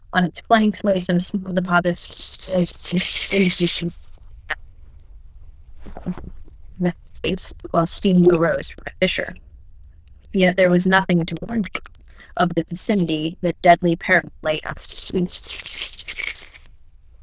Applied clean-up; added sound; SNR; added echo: neural diffusion model UNIVERSE++.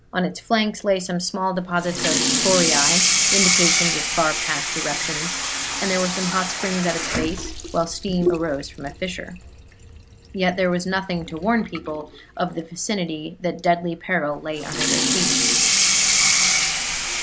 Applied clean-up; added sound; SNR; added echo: none; Sink (filling or washing) / Water tap, faucet; -2 dB; none.